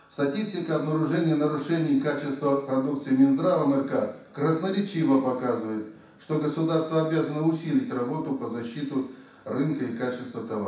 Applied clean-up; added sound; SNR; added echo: none; none; none; reverberation time 0.7 s.